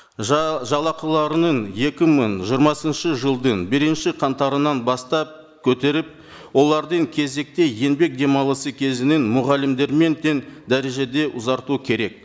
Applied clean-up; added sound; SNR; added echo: neural mask model Resemble Enhance denoiser.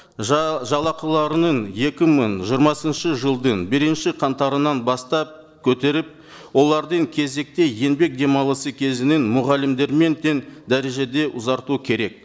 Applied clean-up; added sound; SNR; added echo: neural separator model SepFormer DNS4.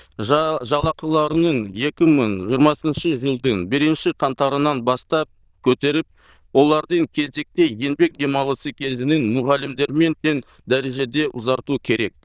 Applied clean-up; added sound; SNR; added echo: neural diffusion model UNIVERSE++.